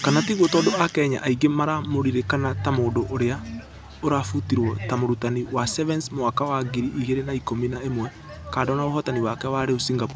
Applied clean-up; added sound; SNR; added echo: none; none; none; none.